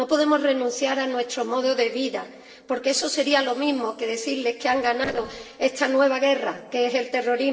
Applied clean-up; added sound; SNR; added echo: neural separator model SepFormer DNS4.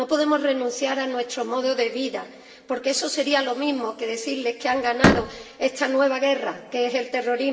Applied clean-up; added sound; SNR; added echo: none; Slam; -1 dB; reverberation time 2.5 s.